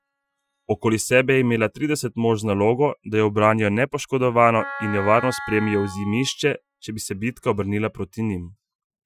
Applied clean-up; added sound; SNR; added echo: classical method Wiener filter.